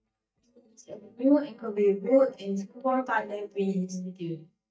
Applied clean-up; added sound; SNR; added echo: neural mask model DeepFilterNet 3.